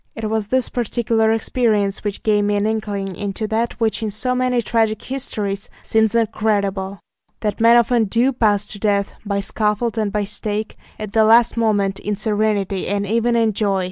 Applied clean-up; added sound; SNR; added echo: none; none; none; none.